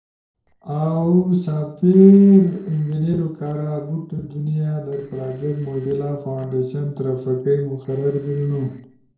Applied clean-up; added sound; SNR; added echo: neural separator model SepFormer DNS4.